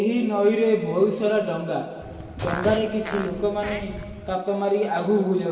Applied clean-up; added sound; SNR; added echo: none; Fart; 10 dB; reverberation time 2.3 s.